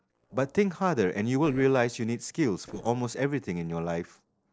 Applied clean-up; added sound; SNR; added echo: neural separator model SepFormer DNS4.